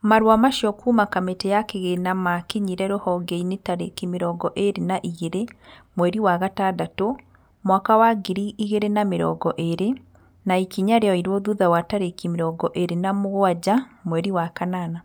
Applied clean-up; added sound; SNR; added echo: none; none; none; none.